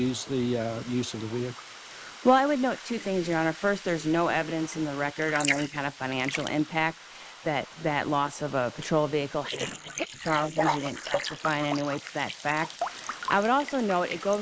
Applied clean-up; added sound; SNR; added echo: neural mask model Resemble Enhance denoiser.